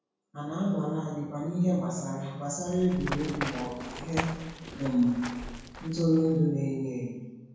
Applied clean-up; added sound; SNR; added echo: none; Run; 9 dB; reverberation time 1.0 s.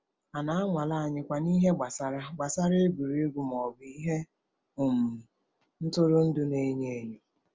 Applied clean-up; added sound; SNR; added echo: none; none; none; none.